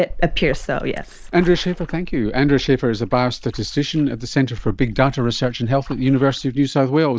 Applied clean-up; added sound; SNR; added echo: neural mask model DeepFilterNet 3.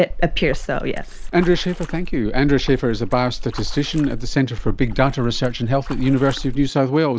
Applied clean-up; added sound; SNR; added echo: none; Splash, splatter; 5 dB; none.